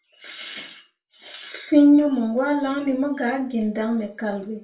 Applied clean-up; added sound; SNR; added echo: none; none; none; reverberation time 0.3 s.